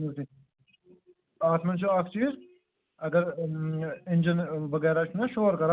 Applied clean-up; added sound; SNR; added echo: none; none; none; none.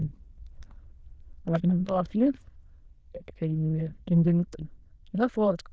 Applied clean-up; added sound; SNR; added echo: neural diffusion model UNIVERSE++.